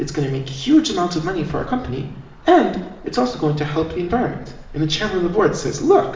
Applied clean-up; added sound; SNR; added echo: none; Cricket / Motor vehicle (road); 19 dB; reverberation time 0.8 s.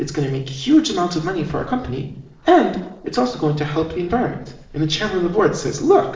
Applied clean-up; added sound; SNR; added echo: neural separator model SepFormer DNS4.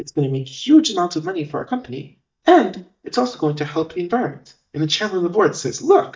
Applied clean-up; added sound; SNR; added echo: neural mask model DeepFilterNet 3.